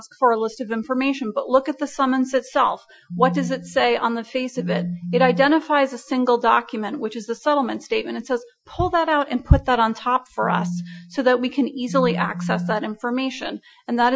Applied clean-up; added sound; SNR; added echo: classical method Wiener filter.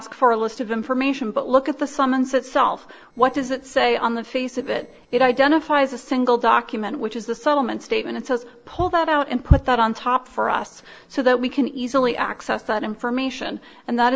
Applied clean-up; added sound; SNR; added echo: neural separator model SepFormer DNS4.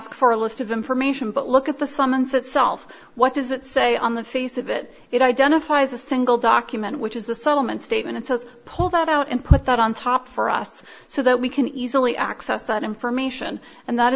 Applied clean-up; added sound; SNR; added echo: none; none; none; none.